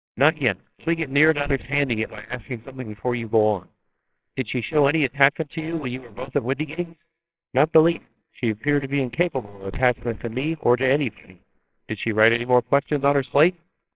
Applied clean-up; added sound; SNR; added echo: neural separator model SepFormer WHAMR!.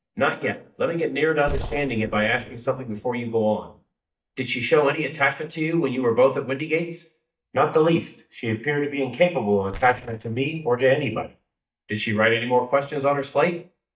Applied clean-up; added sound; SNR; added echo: neural mask model DeepFilterNet 3.